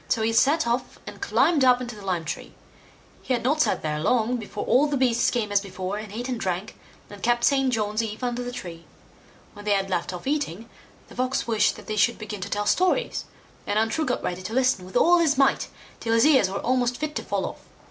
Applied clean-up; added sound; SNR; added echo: none; none; none; none.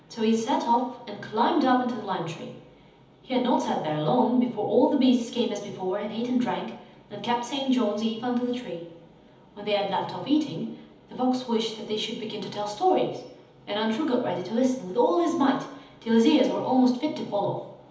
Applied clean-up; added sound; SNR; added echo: none; none; none; reverberation time 1.3 s.